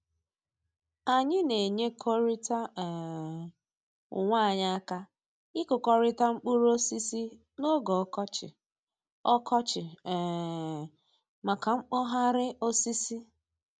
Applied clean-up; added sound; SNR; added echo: none; none; none; none.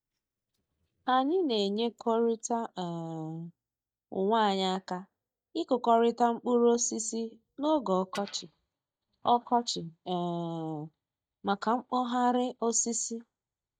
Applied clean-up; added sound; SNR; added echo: neural mask model DeepFilterNet 3.